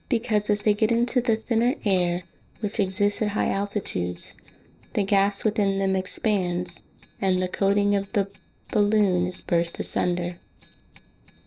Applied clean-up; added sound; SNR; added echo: neural separator model SepFormer DNS4.